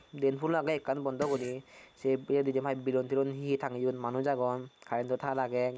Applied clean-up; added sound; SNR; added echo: none; Fart; 17 dB; none.